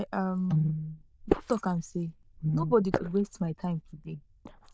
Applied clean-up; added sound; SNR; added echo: neural diffusion model UNIVERSE++.